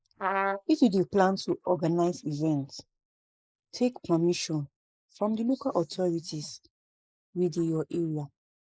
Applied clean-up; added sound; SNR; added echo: neural mask model Resemble Enhance denoiser.